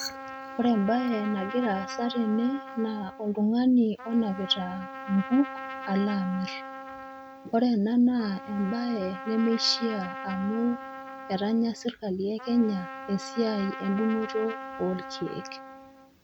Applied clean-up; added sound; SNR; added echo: none; Trumpet; 12 dB; none.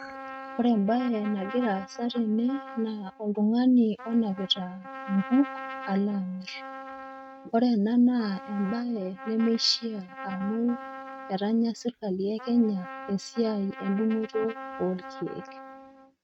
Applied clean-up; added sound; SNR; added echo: neural mask model RNNoise.